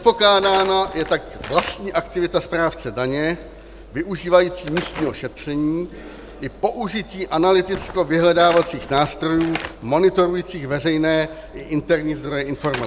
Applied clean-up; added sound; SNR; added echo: none; Slam / Wood; 16 dB; none.